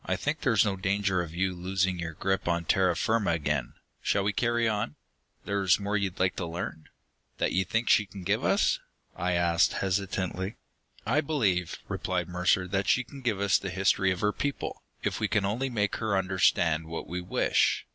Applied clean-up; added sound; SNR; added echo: none; none; none; none.